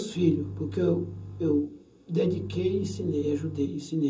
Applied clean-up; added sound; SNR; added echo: none; Bowed string instrument; 11 dB; reverberation time 0.2 s.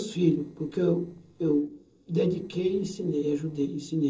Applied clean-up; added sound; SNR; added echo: neural separator model SepFormer DNS4.